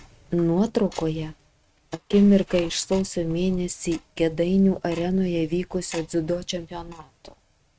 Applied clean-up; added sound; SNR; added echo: neural mask model RNNoise.